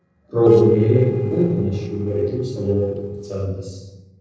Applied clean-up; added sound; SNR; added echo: neural separator model SepFormer DNS4.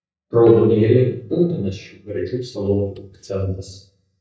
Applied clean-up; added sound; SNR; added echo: neural mask model DeepFilterNet 3.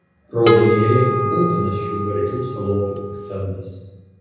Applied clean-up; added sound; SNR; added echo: none; Harp; 3 dB; reverberation time 1.3 s.